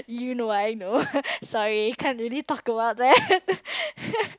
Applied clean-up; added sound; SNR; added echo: none; none; none; none.